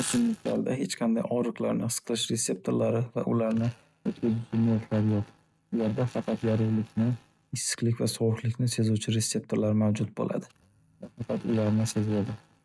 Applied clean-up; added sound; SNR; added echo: neural mask model RNNoise.